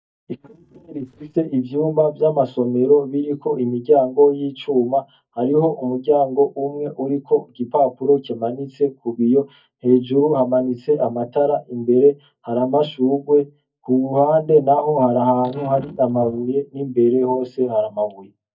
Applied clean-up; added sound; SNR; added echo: neural mask model DeepFilterNet 3.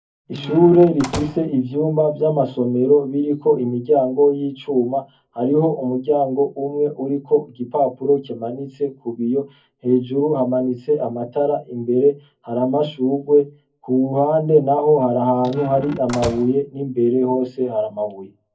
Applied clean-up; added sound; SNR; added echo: none; Squeak / Slam / Wood; 13 dB; reverberation time 0.3 s.